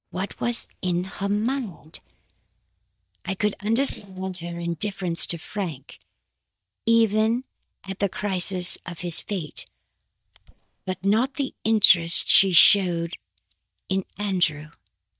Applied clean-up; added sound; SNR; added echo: neural mask model DeepFilterNet 3.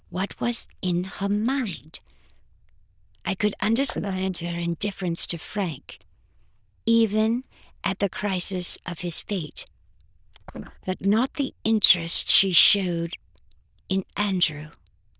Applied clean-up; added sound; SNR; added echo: neural diffusion model UNIVERSE++.